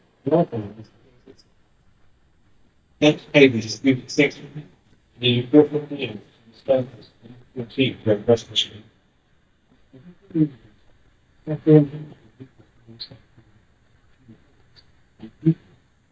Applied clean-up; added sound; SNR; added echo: neural mask model DeepFilterNet 3.